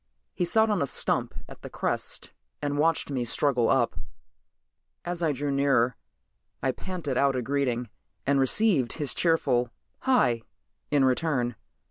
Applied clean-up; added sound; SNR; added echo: none; none; none; none.